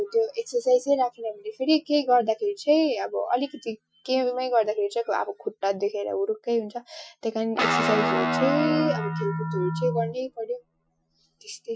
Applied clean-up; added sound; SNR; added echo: classical method Wiener filter.